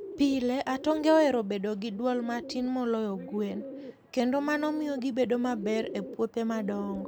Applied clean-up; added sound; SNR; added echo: none; Bird; 13 dB; none.